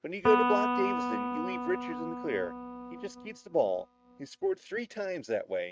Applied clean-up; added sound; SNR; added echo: neural mask model RNNoise.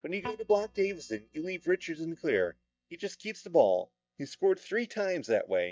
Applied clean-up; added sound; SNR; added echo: neural mask model DeepFilterNet 3.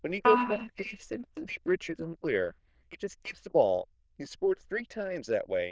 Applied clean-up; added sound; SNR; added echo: neural diffusion model UNIVERSE++.